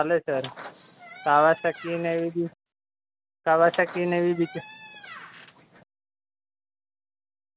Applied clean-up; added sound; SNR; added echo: none; Squeak; 16 dB; none.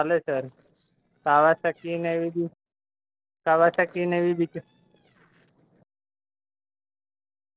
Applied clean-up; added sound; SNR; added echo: neural separator model SepFormer DNS4.